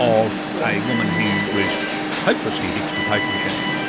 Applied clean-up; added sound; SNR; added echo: none; Alarm; -1 dB; none.